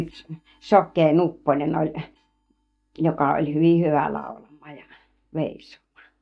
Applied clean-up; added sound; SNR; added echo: neural mask model DeepFilterNet 3.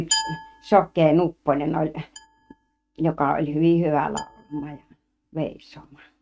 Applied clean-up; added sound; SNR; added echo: neural mask model RNNoise.